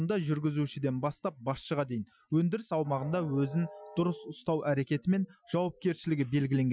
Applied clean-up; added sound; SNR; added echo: classical method Wiener filter.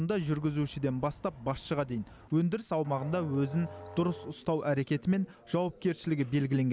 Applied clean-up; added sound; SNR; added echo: none; Musical instrument; 17 dB; none.